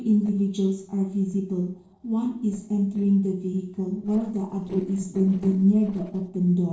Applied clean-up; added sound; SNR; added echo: neural separator model SepFormer DNS4.